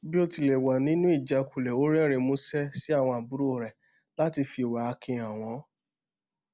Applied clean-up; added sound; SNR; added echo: none; none; none; none.